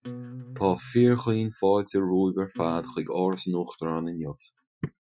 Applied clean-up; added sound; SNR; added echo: classical method Wiener filter.